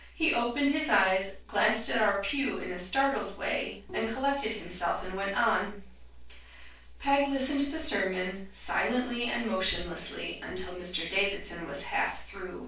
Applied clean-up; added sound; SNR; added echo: neural separator model SepFormer DNS4.